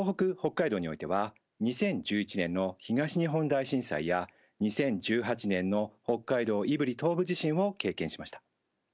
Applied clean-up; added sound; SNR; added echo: none; none; none; none.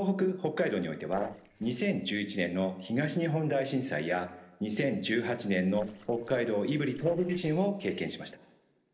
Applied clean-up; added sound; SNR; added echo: neural separator model SepFormer DNS4.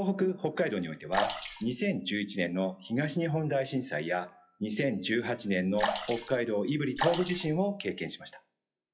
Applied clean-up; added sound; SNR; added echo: classical method WPE with log-MMSE.